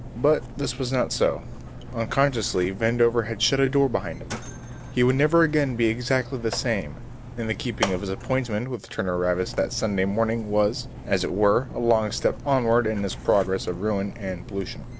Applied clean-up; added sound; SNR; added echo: none; Mechanisms; 12 dB; none.